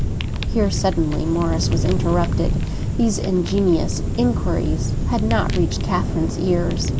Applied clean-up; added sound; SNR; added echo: none; Fire; -1 dB; none.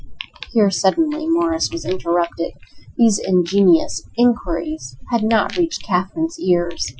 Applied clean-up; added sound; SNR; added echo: classical method Wiener filter.